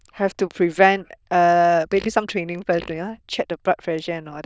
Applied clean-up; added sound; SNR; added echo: neural diffusion model UNIVERSE++.